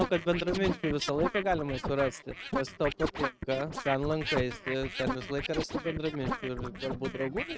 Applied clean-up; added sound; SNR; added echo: neural mask model RNNoise.